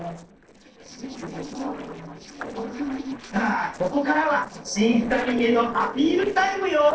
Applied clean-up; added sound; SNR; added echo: neural separator model SepFormer DNS4.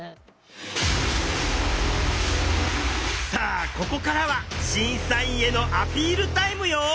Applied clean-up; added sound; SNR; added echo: none; none; none; none.